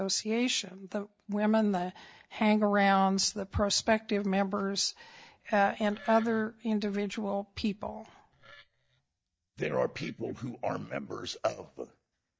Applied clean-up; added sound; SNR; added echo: neural mask model DeepFilterNet 3.